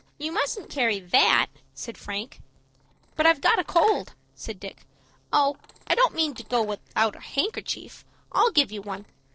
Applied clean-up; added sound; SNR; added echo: neural separator model SepFormer DNS4.